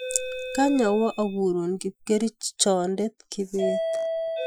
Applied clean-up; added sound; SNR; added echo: classical method Wiener filter.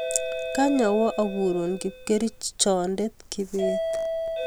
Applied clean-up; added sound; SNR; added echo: none; Doorbell; 6 dB; none.